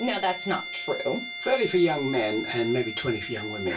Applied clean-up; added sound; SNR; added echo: none; Bowed string instrument; 8 dB; reverberation time 0.2 s.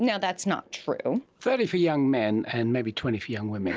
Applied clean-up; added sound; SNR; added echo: none; none; none; none.